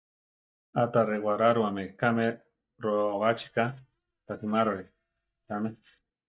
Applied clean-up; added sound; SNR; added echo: neural mask model DeepFilterNet 3.